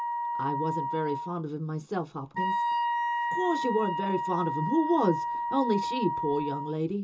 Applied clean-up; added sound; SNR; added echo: none; Wind instrument, woodwind instrument; 1 dB; reverberation time 0.2 s.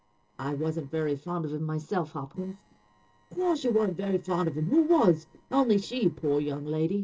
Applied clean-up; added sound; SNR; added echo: neural separator model SepFormer DNS4.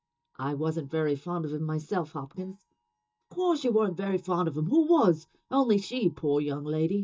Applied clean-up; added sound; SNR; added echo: neural mask model DeepFilterNet 3.